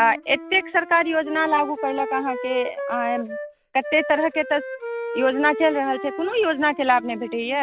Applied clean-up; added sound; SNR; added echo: none; Wind instrument, woodwind instrument; 10 dB; none.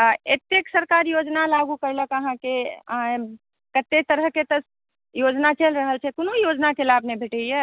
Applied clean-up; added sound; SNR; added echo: none; none; none; none.